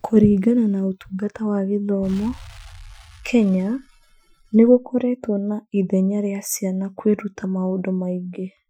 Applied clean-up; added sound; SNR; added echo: classical method Wiener filter.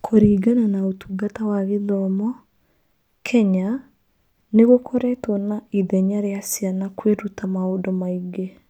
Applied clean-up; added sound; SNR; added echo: none; none; none; none.